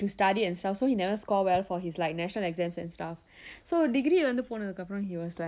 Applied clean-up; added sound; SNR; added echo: none; none; none; none.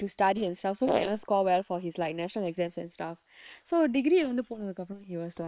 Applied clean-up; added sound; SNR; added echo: neural separator model SepFormer WHAM!.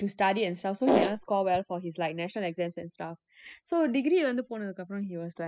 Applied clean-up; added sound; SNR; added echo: classical method spectral subtraction.